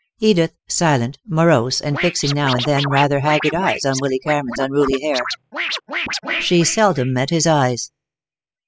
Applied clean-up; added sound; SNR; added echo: classical method spectral subtraction.